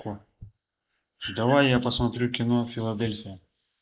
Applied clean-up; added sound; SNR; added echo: neural mask model Resemble Enhance denoiser.